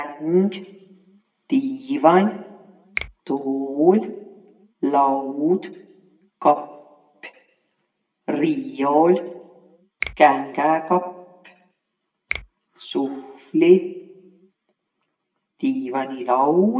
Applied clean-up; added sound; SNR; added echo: none; Finger snapping; 15 dB; reverberation time 0.6 s.